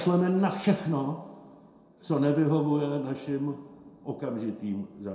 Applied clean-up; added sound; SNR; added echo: none; none; none; reverberation time 0.6 s.